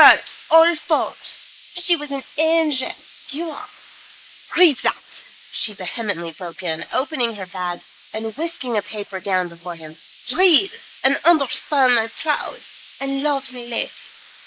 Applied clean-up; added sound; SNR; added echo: neural mask model Resemble Enhance denoiser.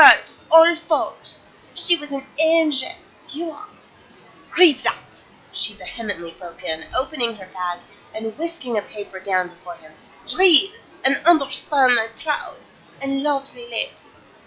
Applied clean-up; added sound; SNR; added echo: classical method log-MMSE.